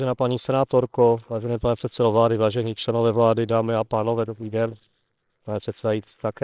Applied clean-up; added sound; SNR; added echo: neural separator model SepFormer WHAMR!.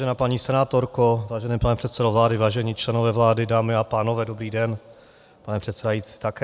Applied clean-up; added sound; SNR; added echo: none; none; none; none.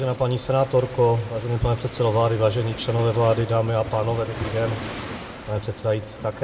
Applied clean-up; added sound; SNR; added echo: none; Waves, surf; 13 dB; reverberation time 1.4 s.